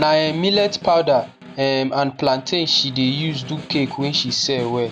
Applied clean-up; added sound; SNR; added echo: none; Snare drum; 17 dB; none.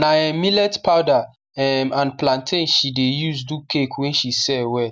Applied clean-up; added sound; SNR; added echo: none; none; none; none.